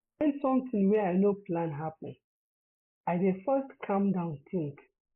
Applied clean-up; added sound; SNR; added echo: neural mask model Resemble Enhance denoiser.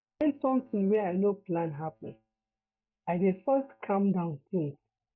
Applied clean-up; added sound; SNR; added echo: neural mask model DeepFilterNet 3.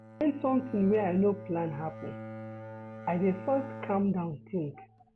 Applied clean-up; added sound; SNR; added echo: none; Bowed string instrument; 13 dB; none.